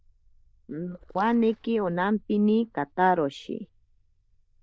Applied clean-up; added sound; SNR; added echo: neural diffusion model UNIVERSE++.